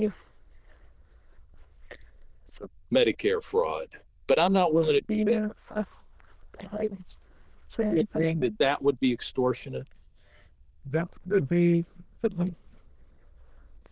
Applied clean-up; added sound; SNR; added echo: neural diffusion model UNIVERSE++.